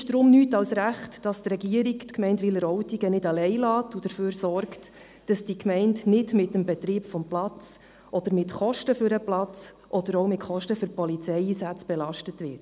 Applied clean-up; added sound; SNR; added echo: none; none; none; none.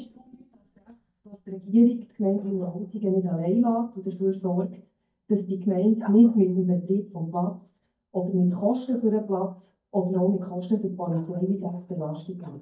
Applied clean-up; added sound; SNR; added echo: neural mask model DeepFilterNet 3.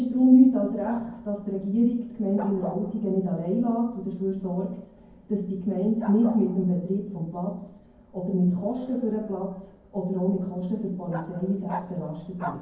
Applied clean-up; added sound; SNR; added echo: none; Bark; 17 dB; reverberation time 0.9 s.